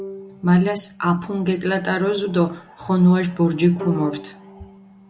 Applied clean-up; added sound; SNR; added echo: none; Bowed string instrument; 18 dB; none.